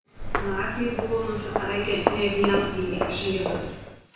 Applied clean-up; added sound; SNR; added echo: none; Walk, footsteps; 2 dB; reverberation time 1.0 s.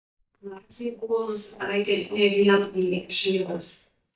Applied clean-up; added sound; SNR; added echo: neural mask model DeepFilterNet 3.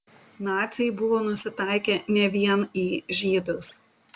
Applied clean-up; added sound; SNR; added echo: none; none; none; none.